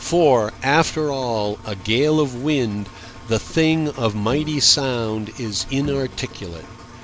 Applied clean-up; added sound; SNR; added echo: none; Engine + Bowed string instrument; 17 dB; none.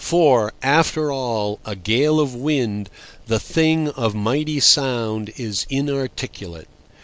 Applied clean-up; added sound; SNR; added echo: none; none; none; none.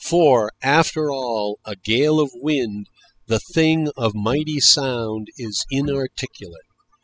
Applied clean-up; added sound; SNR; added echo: classical method spectral subtraction.